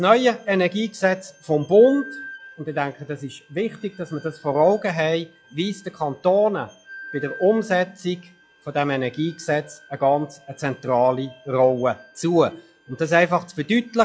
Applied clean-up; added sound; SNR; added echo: classical method log-MMSE.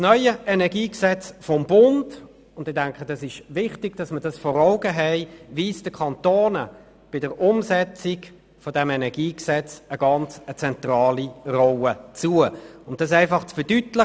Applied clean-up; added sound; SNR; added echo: none; none; none; none.